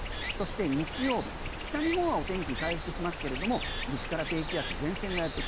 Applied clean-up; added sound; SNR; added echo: none; Stream; 3 dB; none.